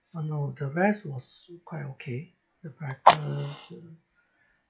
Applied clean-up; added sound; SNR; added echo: classical method log-MMSE.